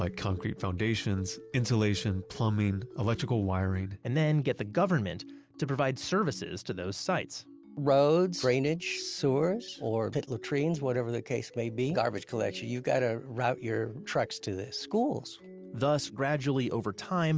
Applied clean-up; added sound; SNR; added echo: none; none; none; none.